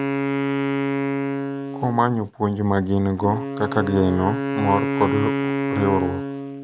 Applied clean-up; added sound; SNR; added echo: none; Wind instrument, woodwind instrument; 2 dB; none.